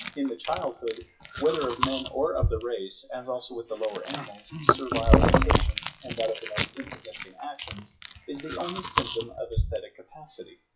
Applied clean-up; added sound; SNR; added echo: classical method WPE with log-MMSE.